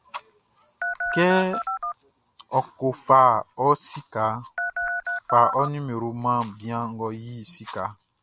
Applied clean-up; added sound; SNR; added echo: none; Telephone; 3 dB; none.